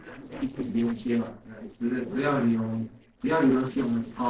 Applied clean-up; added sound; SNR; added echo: neural separator model SepFormer DNS4.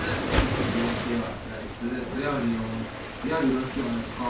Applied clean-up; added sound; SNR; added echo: none; Waves, surf; 1 dB; reverberation time 0.3 s.